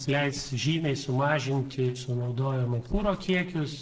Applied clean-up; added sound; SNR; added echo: neural separator model SepFormer DNS4.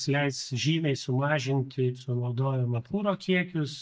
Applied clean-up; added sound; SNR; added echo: neural mask model DeepFilterNet 3.